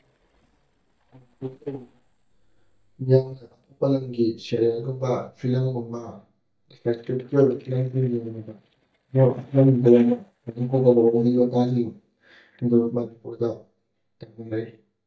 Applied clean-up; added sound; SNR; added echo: neural mask model DeepFilterNet 3.